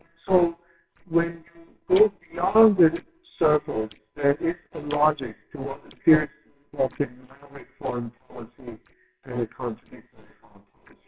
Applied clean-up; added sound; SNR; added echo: neural separator model SepFormer WHAMR!.